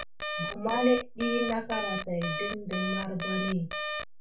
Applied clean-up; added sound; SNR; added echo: none; Alarm; -4 dB; reverberation time 0.3 s.